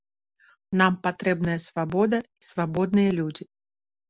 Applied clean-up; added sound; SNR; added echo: none; none; none; none.